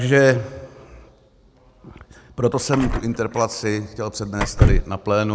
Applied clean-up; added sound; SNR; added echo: none; Door / Car; 1 dB; none.